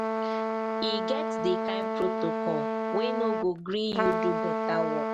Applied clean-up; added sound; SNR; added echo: none; Trumpet; -2 dB; none.